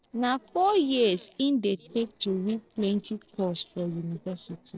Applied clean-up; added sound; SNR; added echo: neural separator model SepFormer DNS4.